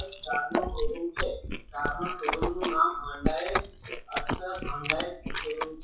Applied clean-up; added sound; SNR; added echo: classical method WPE with log-MMSE.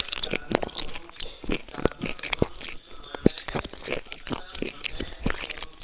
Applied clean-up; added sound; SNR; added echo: neural separator model SepFormer WHAMR!.